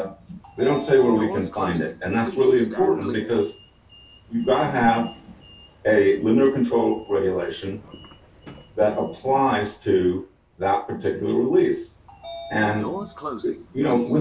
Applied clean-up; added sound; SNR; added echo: none; Sliding door; 15 dB; reverberation time 0.1 s.